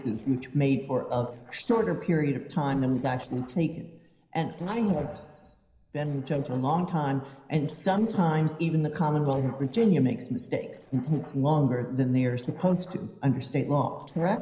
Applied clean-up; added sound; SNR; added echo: neural separator model SepFormer DNS4.